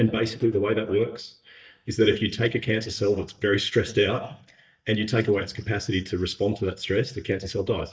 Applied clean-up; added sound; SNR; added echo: neural mask model DeepFilterNet 3.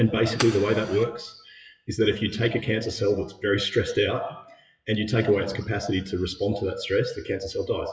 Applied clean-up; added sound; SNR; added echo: classical method WPE with log-MMSE.